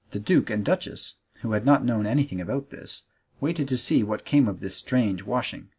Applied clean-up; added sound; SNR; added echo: none; none; none; none.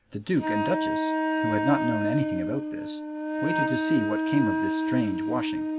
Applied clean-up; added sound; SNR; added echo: none; Wind instrument, woodwind instrument; -2 dB; none.